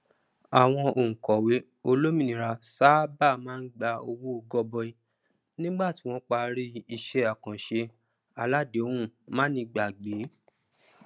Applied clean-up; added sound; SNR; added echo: none; none; none; none.